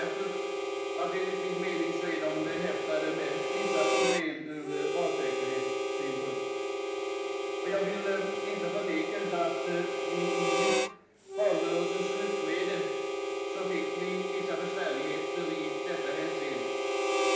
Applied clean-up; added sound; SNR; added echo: none; Harmonica; -4 dB; reverberation time 0.9 s.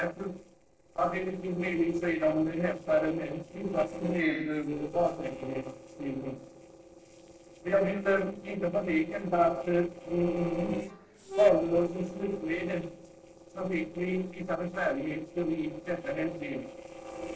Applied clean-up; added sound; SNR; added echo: neural separator model SepFormer DNS4.